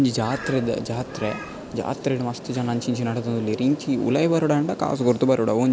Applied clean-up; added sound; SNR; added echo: none; Bird; 16 dB; none.